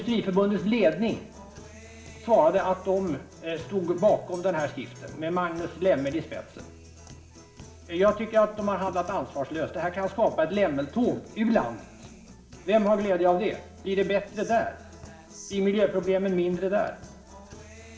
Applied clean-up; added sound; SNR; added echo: none; Guitar; 20 dB; reverberation time 1.3 s.